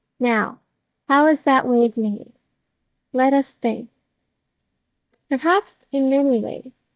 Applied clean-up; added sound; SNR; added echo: neural mask model DeepFilterNet 3.